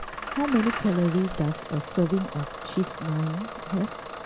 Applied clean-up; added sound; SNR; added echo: none; Engine starting / Bus; 8 dB; none.